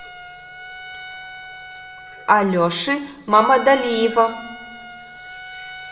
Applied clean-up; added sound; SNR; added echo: none; Trumpet; 15 dB; reverberation time 0.6 s.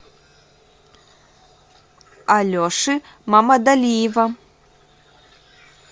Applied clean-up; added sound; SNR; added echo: none; none; none; none.